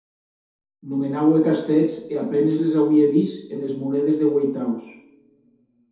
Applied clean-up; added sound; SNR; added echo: none; none; none; reverberation time 0.8 s.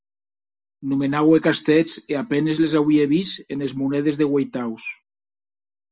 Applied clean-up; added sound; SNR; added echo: none; none; none; none.